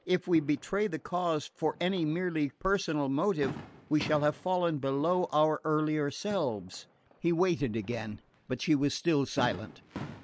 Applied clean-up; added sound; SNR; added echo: none; Fireworks; 17 dB; none.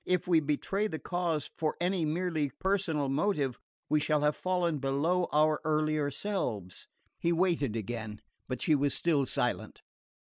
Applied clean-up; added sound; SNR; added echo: none; none; none; none.